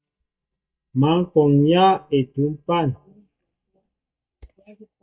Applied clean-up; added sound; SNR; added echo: neural mask model DeepFilterNet 3.